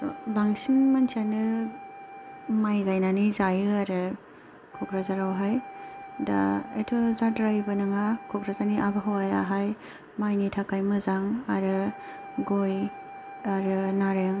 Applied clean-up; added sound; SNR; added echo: none; Wind instrument, woodwind instrument; 18 dB; none.